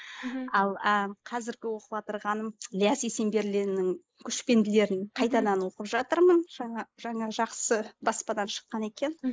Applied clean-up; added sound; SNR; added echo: neural mask model Resemble Enhance denoiser.